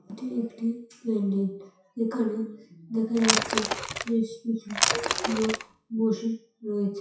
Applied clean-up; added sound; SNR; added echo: classical method WPE with log-MMSE.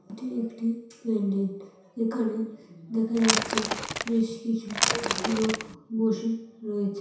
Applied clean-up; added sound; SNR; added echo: none; Crackle / Crushing / Wood; 0 dB; reverberation time 0.7 s.